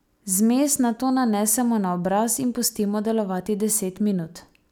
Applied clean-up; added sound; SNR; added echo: none; none; none; none.